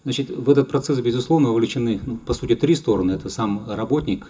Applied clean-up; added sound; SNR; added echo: none; none; none; reverberation time 0.2 s.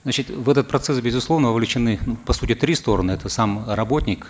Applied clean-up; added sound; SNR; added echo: none; none; none; none.